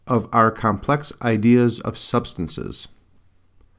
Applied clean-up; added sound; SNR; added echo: none; none; none; none.